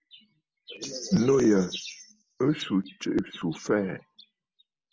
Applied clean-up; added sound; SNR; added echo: none; none; none; none.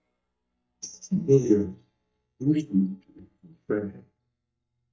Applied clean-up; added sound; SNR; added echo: neural mask model DeepFilterNet 3.